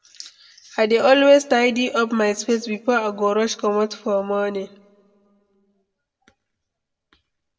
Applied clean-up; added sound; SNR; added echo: none; none; none; reverberation time 0.8 s.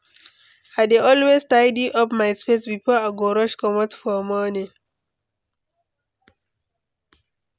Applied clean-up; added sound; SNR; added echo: none; none; none; none.